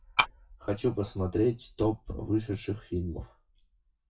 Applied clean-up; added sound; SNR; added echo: classical method WPE with log-MMSE.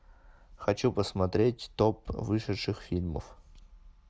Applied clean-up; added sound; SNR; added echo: none; none; none; none.